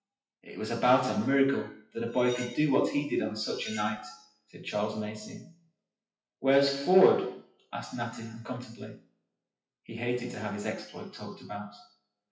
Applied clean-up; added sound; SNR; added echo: classical method WPE with log-MMSE.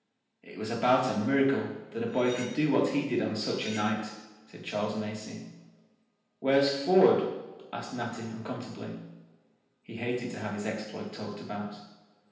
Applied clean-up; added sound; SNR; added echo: none; Cutlery, silverware; 16 dB; reverberation time 0.9 s.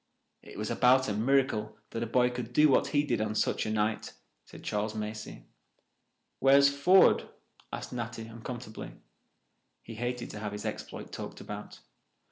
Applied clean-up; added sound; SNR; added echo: none; none; none; none.